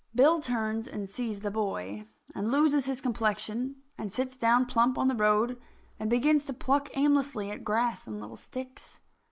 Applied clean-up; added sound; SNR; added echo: neural mask model Resemble Enhance denoiser.